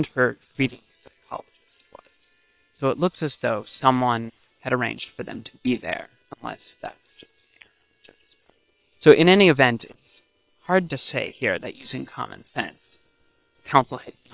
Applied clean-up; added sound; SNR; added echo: neural separator model SepFormer WHAM!.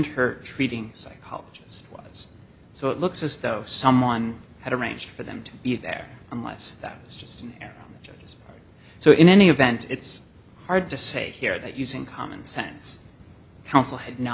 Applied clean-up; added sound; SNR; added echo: none; none; none; none.